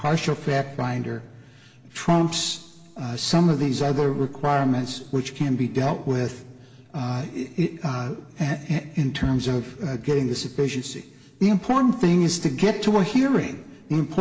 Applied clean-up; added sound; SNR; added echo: none; none; none; reverberation time 1.8 s.